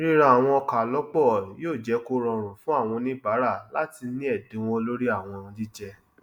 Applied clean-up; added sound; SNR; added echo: none; none; none; none.